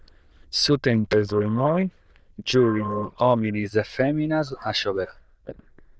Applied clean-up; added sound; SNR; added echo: neural diffusion model UNIVERSE++.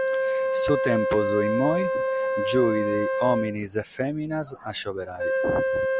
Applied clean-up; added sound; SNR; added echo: none; Wind instrument, woodwind instrument; -1 dB; none.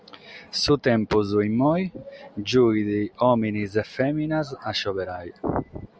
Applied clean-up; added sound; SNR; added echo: none; none; none; none.